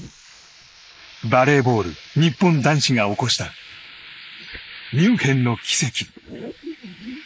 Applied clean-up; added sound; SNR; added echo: neural mask model Resemble Enhance denoiser.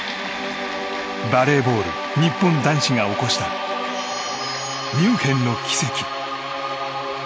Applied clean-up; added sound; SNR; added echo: none; none; none; none.